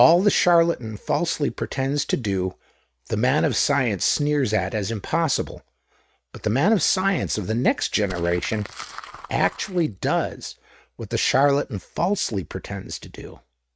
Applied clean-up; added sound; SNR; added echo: neural mask model RNNoise.